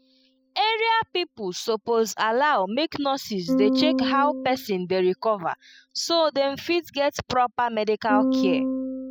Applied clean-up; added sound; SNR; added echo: classical method spectral subtraction.